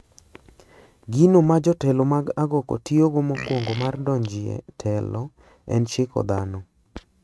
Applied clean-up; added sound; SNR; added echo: neural mask model RNNoise.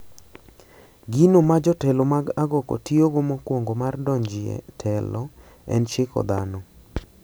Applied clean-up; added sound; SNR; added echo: none; none; none; none.